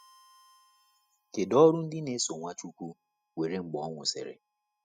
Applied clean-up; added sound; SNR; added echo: classical method spectral subtraction.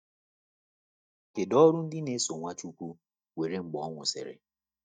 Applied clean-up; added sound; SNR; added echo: neural mask model DeepFilterNet 3.